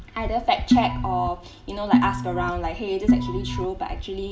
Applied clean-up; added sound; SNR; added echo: none; Organ; -2 dB; reverberation time 0.4 s.